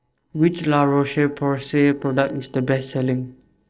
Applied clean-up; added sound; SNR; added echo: neural separator model SepFormer DNS4.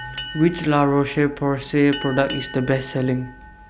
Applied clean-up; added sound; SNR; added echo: none; Boat, Water vehicle; 15 dB; none.